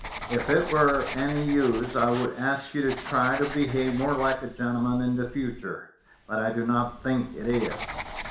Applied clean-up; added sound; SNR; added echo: none; Writing; 11 dB; reverberation time 0.5 s.